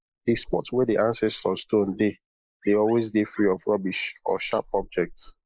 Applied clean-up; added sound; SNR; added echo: neural mask model Resemble Enhance denoiser.